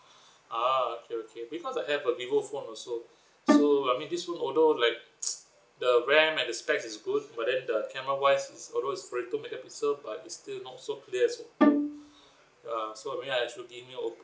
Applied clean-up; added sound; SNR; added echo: none; Bowed string instrument; -5 dB; none.